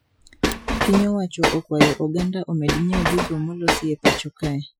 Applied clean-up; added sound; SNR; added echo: classical method Wiener filter.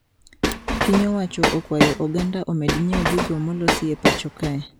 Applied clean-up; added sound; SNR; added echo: none; Train; 0 dB; none.